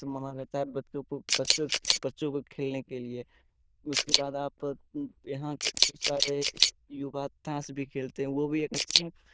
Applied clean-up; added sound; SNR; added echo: neural diffusion model UNIVERSE++.